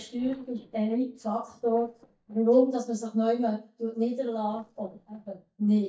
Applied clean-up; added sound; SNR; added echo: neural mask model DeepFilterNet 3.